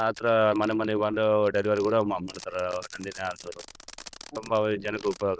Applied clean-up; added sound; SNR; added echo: neural diffusion model UNIVERSE++.